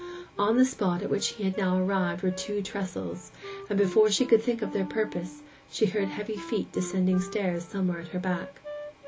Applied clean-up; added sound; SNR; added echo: none; Wind instrument, woodwind instrument; 14 dB; none.